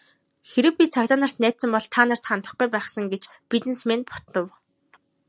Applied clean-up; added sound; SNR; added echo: none; none; none; none.